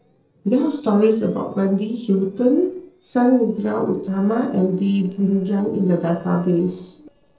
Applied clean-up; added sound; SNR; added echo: neural separator model SepFormer DNS4.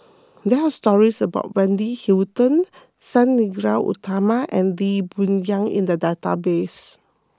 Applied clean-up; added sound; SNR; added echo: none; none; none; none.